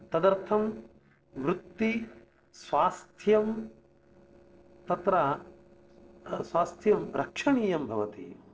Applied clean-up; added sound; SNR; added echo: neural separator model SepFormer DNS4.